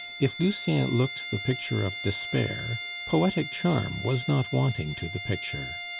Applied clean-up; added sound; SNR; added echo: none; Bowed string instrument; 8 dB; none.